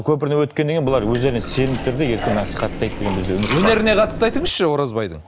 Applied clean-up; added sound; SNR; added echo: none; Liquid; 7 dB; none.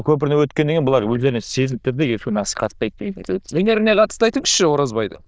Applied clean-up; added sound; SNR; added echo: neural diffusion model UNIVERSE++.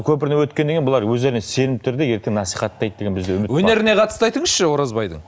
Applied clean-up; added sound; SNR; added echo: none; none; none; none.